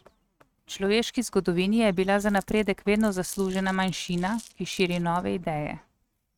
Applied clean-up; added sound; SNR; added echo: neural mask model RNNoise.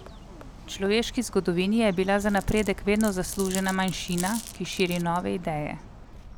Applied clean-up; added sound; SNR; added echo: none; Glass + Bird; 13 dB; none.